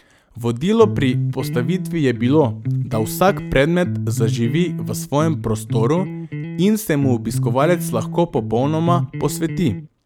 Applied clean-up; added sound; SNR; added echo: none; Electric guitar; 5 dB; none.